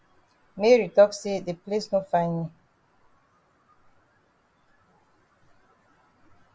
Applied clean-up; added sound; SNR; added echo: none; none; none; none.